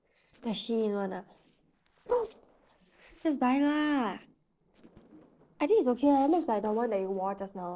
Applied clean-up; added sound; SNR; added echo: neural separator model SepFormer DNS4.